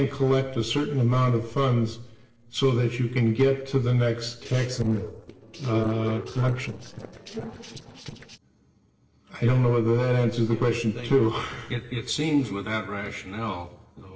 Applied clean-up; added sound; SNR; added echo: neural separator model SepFormer DNS4.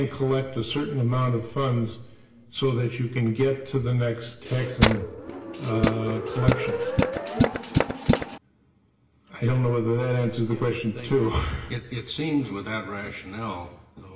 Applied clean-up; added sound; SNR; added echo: none; Tools; -2 dB; reverberation time 1.4 s.